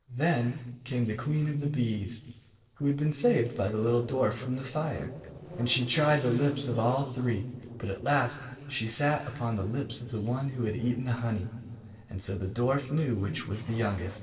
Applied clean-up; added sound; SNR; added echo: neural separator model SepFormer DNS4.